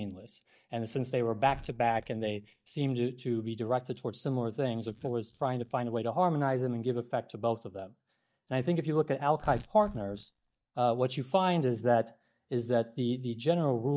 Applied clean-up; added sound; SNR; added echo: neural mask model DeepFilterNet 3.